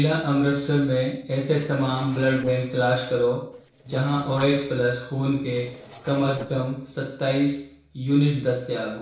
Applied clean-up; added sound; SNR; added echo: neural separator model SepFormer DNS4.